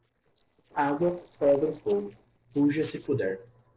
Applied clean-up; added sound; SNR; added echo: neural separator model SepFormer DNS4.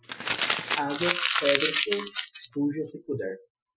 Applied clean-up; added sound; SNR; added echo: classical method Wiener filter.